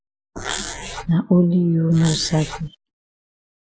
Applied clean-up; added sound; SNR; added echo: neural mask model Resemble Enhance denoiser.